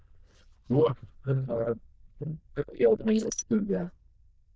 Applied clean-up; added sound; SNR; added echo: neural diffusion model UNIVERSE++.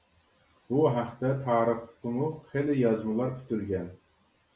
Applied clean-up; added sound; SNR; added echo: none; none; none; none.